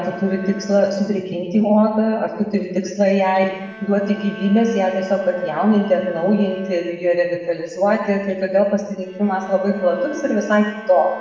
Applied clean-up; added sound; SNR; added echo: none; Bowed string instrument; 19 dB; reverberation time 0.9 s.